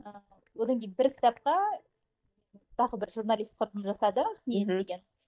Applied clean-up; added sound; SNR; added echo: neural mask model DeepFilterNet 3.